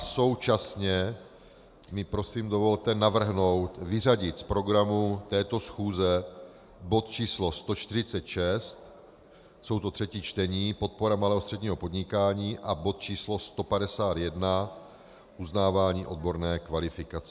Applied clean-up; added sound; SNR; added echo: none; none; none; none.